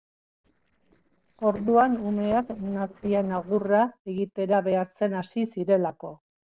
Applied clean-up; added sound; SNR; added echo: neural separator model SepFormer DNS4.